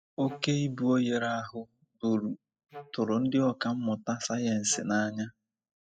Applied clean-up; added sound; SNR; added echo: classical method spectral subtraction.